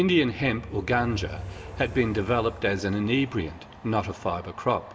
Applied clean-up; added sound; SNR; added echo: none; Train; 14 dB; reverberation time 2.3 s.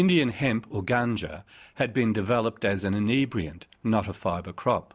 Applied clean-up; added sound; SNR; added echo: none; none; none; none.